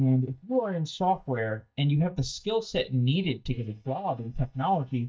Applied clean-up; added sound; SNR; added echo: neural mask model DeepFilterNet 3.